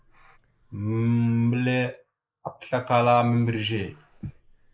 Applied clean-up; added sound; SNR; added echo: neural mask model Resemble Enhance denoiser.